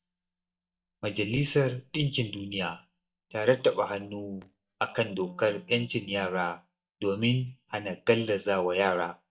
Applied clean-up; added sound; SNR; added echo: neural mask model DeepFilterNet 3.